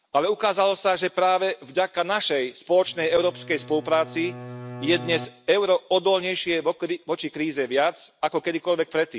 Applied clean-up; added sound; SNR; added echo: none; Bowed string instrument; 15 dB; none.